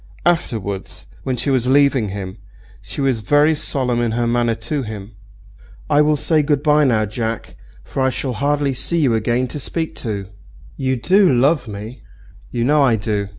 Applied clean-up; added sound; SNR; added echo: none; none; none; none.